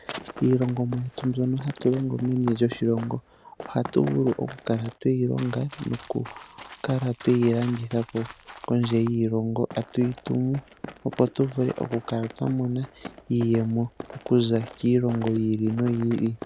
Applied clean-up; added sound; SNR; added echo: none; Run; 17 dB; none.